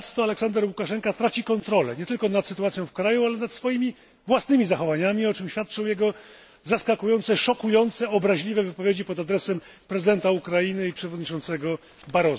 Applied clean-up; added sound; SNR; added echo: none; none; none; none.